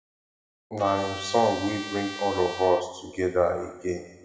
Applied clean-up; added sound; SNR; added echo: none; Trumpet; 11 dB; reverberation time 1.3 s.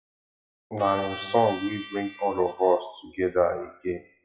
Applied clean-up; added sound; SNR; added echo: classical method WPE with log-MMSE.